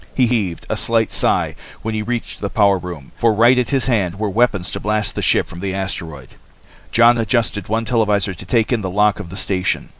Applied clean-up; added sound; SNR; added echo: none; none; none; none.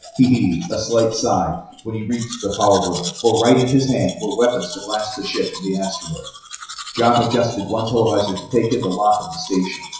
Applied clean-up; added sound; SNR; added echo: classical method WPE with log-MMSE.